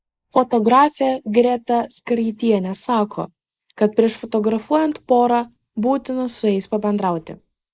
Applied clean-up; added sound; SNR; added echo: neural mask model Resemble Enhance denoiser.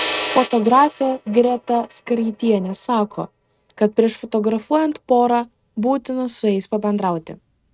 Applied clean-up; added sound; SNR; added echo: neural mask model RNNoise.